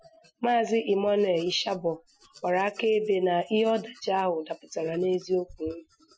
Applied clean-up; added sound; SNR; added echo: classical method Wiener filter.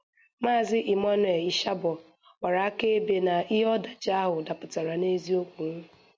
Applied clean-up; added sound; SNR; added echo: none; none; none; none.